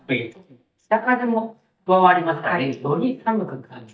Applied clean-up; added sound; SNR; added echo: neural mask model DeepFilterNet 3.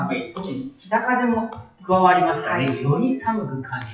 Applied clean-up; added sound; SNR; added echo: classical method WPE with log-MMSE.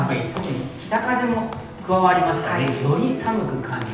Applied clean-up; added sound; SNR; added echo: none; Walk, footsteps / Slam; 19 dB; reverberation time 0.9 s.